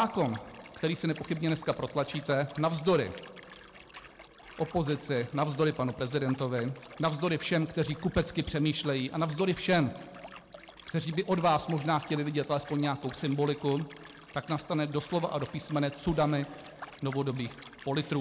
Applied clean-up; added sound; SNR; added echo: none; Liquid; 19 dB; none.